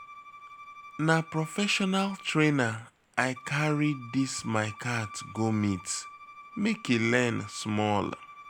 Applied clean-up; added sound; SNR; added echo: none; Bowed string instrument; 18 dB; none.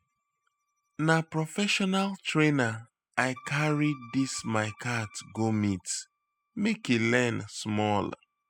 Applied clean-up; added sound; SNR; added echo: classical method spectral subtraction.